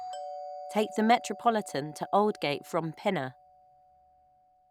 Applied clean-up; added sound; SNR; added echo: none; Doorbell; 14 dB; none.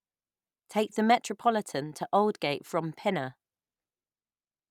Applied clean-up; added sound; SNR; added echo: none; none; none; none.